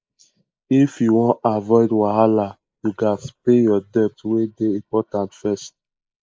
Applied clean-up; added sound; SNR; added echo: neural mask model Resemble Enhance denoiser.